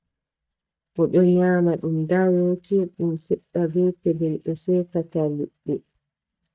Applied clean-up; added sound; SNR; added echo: neural mask model DeepFilterNet 3.